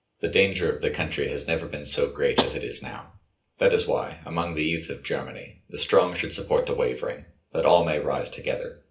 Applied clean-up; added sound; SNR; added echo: none; Tap; 6 dB; reverberation time 0.3 s.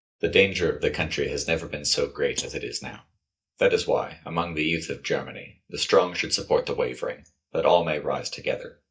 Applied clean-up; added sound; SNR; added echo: neural mask model DeepFilterNet 3.